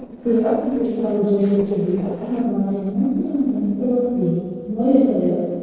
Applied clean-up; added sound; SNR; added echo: neural separator model SepFormer DNS4.